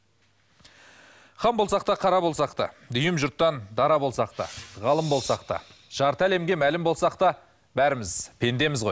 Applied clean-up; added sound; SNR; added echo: none; none; none; none.